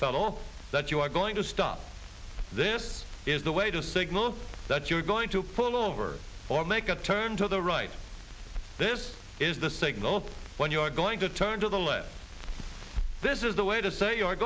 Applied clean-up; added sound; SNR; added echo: none; none; none; none.